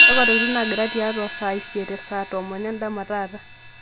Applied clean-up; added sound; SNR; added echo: none; Hi-hat; -2 dB; none.